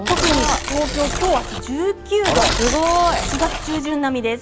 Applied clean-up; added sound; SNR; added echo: none; Tearing; 3 dB; none.